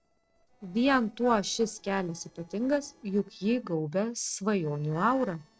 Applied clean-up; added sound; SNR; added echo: neural separator model SepFormer DNS4.